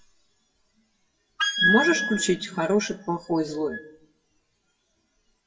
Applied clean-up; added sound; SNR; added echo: classical method WPE with log-MMSE.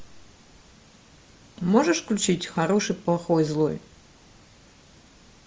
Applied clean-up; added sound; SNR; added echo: none; none; none; none.